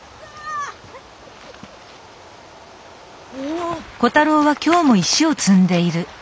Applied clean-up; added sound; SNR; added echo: none; none; none; none.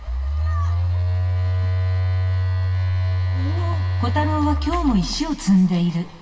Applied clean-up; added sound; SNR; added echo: none; Telephone; -3 dB; reverberation time 1.4 s.